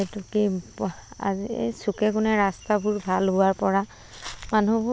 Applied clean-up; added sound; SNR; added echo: none; none; none; none.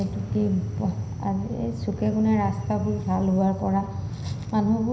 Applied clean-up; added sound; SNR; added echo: none; Train; 6 dB; reverberation time 0.9 s.